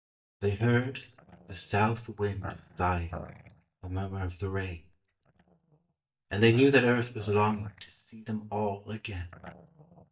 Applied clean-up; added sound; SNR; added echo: neural mask model DeepFilterNet 3.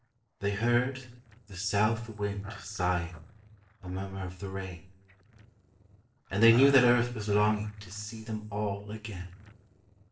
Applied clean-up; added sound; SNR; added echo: neural separator model SepFormer DNS4.